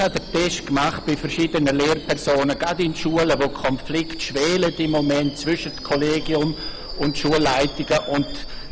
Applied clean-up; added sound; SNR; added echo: none; Screech / Subway, metro, underground; 11 dB; none.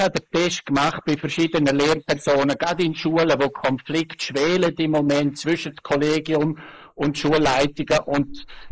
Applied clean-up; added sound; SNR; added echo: neural mask model Resemble Enhance denoiser.